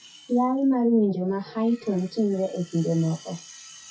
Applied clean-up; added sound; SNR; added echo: classical method WPE with log-MMSE.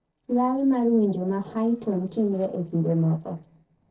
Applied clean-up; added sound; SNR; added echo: neural separator model SepFormer DNS4.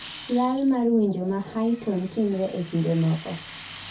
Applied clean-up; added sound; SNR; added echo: none; Rattle (instrument); 16 dB; reverberation time 0.3 s.